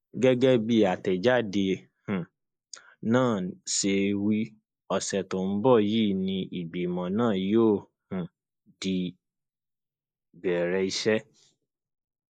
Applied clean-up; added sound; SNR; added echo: neural mask model Resemble Enhance denoiser.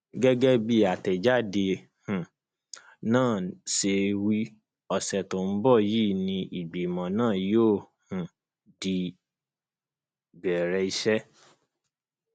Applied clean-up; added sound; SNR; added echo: none; none; none; none.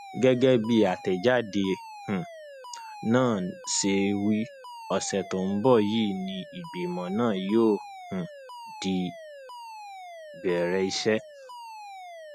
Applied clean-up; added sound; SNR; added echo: classical method spectral subtraction.